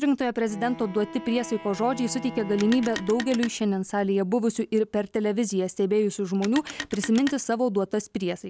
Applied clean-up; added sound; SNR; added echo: none; Telephone + Bowed string instrument; 14 dB; none.